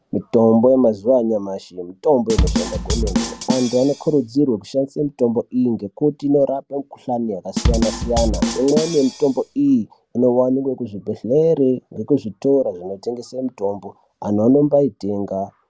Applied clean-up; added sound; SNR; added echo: none; Drum kit; 3 dB; none.